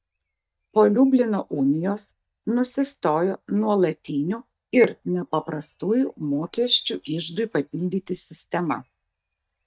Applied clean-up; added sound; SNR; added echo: neural mask model DeepFilterNet 3.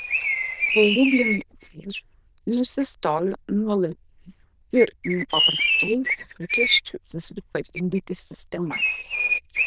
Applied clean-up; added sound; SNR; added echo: neural diffusion model UNIVERSE++.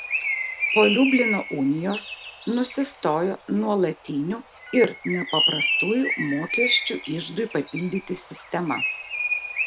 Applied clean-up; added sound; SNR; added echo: none; Bird; 4 dB; none.